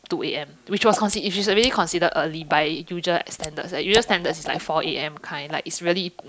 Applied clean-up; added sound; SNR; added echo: none; Fire; 16 dB; none.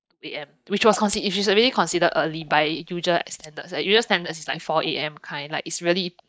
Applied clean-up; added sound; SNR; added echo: neural mask model DeepFilterNet 3.